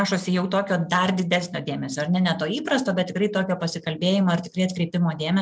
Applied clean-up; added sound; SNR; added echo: none; none; none; none.